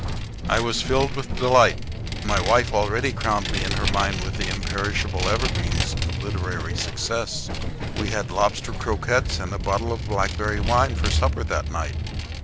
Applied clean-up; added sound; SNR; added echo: none; Vehicle; 1 dB; none.